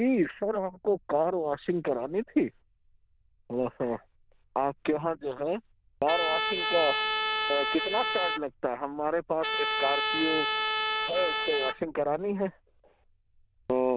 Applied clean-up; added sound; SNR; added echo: neural diffusion model UNIVERSE++.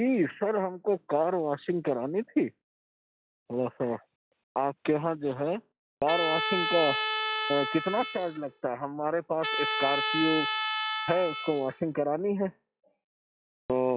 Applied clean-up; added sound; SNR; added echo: classical method log-MMSE.